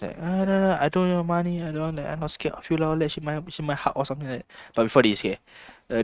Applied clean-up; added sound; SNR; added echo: neural mask model RNNoise.